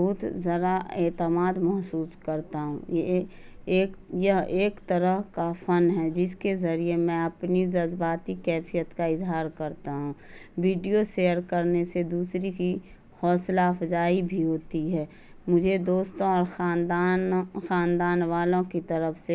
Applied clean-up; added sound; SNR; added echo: none; none; none; none.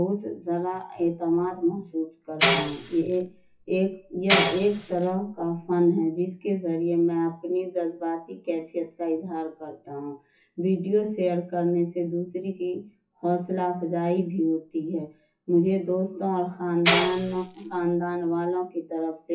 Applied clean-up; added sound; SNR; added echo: classical method WPE with log-MMSE.